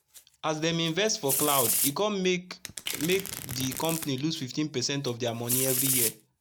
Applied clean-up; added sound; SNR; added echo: none; Domestic sounds, home sounds; 3 dB; none.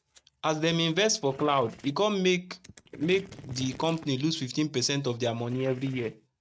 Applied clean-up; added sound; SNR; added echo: neural mask model RNNoise.